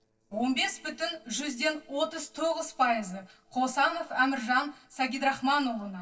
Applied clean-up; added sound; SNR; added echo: neural separator model SepFormer DNS4.